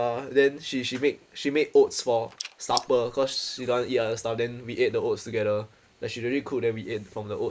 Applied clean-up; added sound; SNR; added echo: neural mask model Resemble Enhance denoiser.